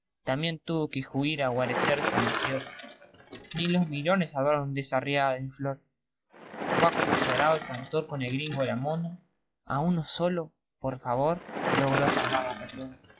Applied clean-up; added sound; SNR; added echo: classical method log-MMSE.